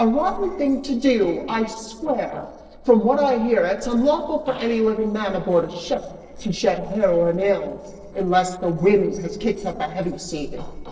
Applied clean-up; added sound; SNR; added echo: neural separator model SepFormer DNS4.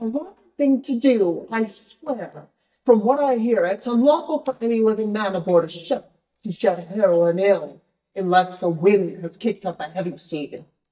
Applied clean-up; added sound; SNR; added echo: neural mask model DeepFilterNet 3.